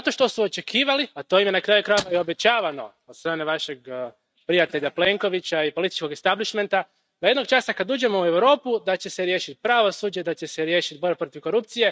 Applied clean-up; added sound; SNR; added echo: neural mask model RNNoise.